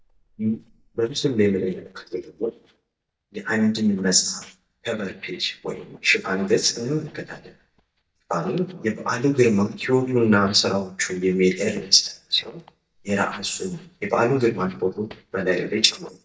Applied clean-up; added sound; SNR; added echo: neural mask model DeepFilterNet 3.